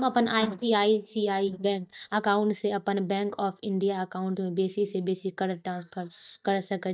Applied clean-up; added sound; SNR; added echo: neural mask model DeepFilterNet 3.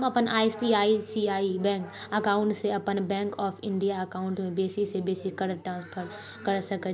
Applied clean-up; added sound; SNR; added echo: none; none; none; none.